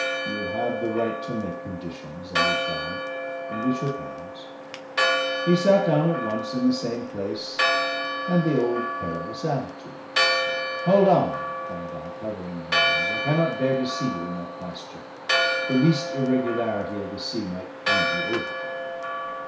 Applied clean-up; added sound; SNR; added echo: none; Church bell; 1 dB; reverberation time 0.6 s.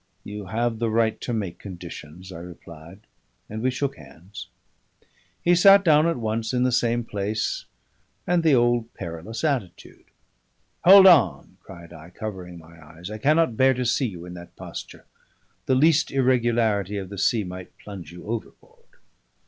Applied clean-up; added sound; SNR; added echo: none; none; none; none.